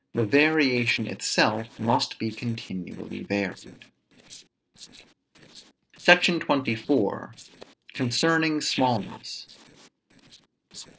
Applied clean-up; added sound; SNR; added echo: neural separator model SepFormer DNS4.